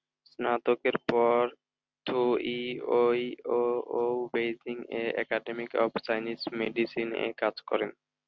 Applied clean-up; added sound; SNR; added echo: none; none; none; none.